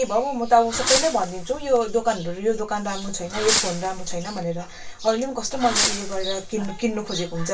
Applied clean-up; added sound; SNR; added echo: none; Fireworks; 6 dB; reverberation time 0.2 s.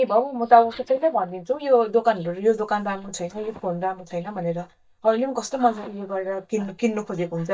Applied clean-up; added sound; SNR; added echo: neural mask model DeepFilterNet 3.